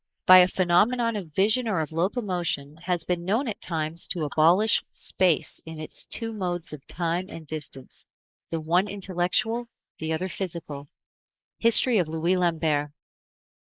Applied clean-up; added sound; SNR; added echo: neural mask model Resemble Enhance denoiser.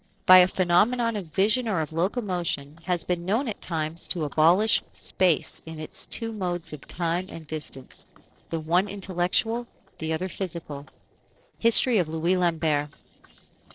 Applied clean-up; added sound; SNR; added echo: neural separator model SepFormer DNS4.